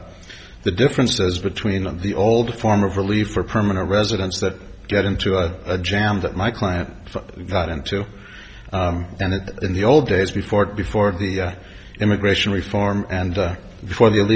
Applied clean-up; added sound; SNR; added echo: none; none; none; none.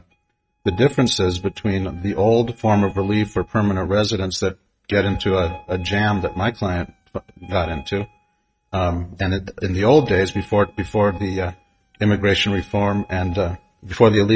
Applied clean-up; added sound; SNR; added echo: neural mask model RNNoise.